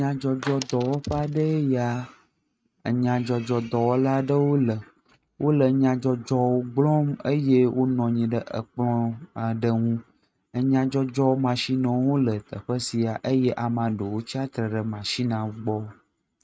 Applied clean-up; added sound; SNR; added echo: neural mask model RNNoise.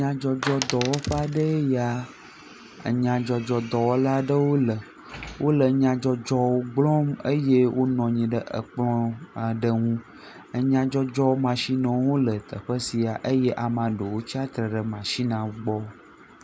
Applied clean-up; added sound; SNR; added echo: none; Coin (dropping) + Clapping; 9 dB; none.